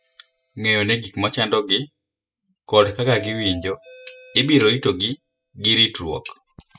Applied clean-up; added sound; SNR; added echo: classical method spectral subtraction.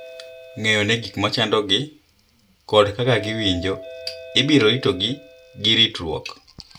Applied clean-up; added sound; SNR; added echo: none; Doorbell; 19 dB; none.